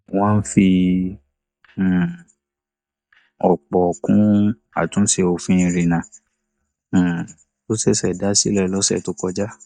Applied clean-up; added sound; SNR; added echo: neural mask model DeepFilterNet 3.